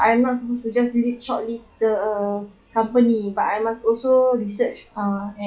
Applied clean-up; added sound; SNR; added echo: classical method log-MMSE.